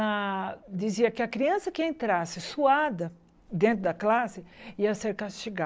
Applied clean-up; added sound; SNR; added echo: none; none; none; none.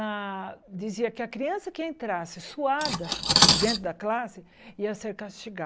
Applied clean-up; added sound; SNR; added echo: none; Cutlery, silverware; -4 dB; none.